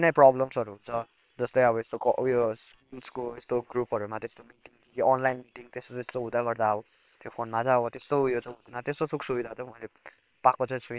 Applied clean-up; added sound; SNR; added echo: neural separator model SepFormer WHAM!.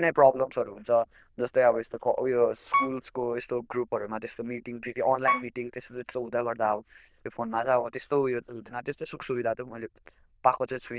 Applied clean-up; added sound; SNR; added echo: neural diffusion model UNIVERSE++.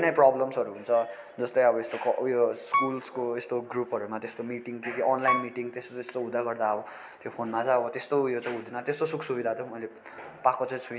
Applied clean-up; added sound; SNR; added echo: none; Piano; 6 dB; none.